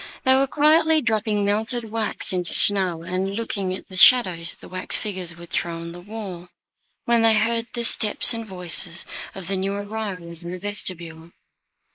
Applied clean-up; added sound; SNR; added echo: neural mask model Resemble Enhance denoiser.